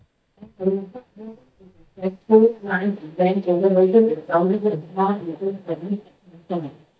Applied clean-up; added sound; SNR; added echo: neural mask model DeepFilterNet 3.